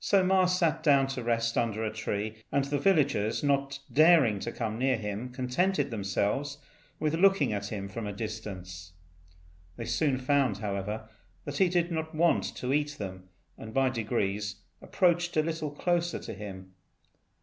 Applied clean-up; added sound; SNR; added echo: none; none; none; none.